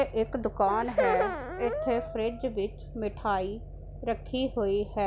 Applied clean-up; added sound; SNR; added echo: none; none; none; none.